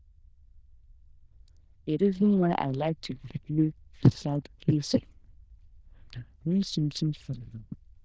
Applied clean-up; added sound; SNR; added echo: neural diffusion model UNIVERSE++.